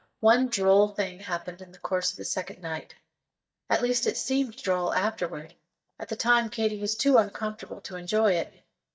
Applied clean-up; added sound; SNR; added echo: neural mask model DeepFilterNet 3.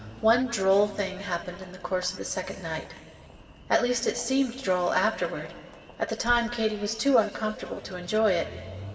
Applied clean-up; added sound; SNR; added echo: none; Engine; 19 dB; reverberation time 2.2 s.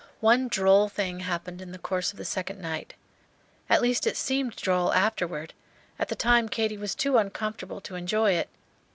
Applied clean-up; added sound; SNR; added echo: none; none; none; none.